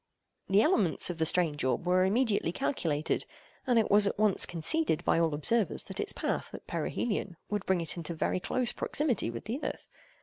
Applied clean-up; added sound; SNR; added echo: none; none; none; none.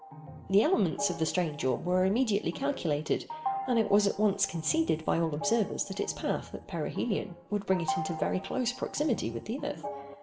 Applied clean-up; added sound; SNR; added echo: none; Organ; 11 dB; reverberation time 0.4 s.